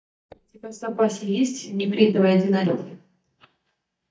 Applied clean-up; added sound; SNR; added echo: neural mask model DeepFilterNet 3.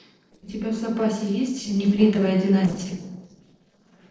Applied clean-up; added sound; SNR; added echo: neural separator model SepFormer DNS4.